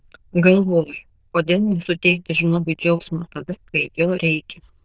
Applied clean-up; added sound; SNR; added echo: neural diffusion model UNIVERSE++.